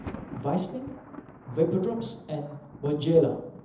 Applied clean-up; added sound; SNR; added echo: none; Thunder; 14 dB; reverberation time 0.7 s.